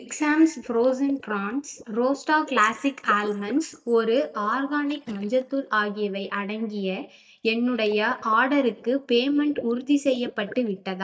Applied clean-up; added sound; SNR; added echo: neural mask model DeepFilterNet 3.